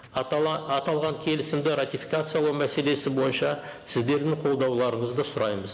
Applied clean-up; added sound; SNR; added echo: none; none; none; none.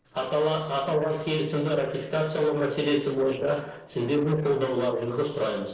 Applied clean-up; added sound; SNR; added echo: neural separator model SepFormer DNS4.